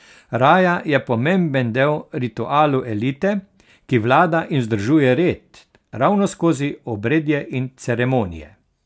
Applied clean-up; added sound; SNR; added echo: none; none; none; none.